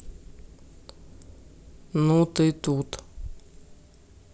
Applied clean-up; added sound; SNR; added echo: none; none; none; none.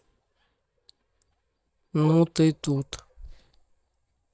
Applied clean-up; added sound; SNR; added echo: neural mask model DeepFilterNet 3.